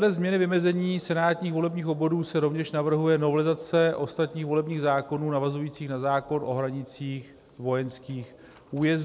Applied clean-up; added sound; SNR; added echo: none; none; none; none.